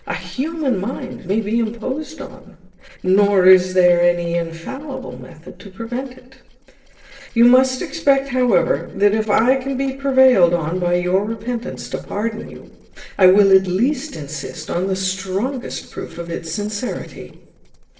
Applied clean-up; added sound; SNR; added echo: neural separator model SepFormer DNS4.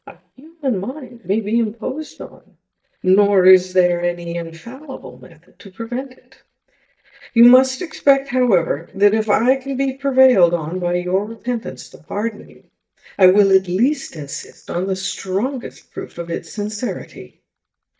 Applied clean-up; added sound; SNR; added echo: neural mask model DeepFilterNet 3.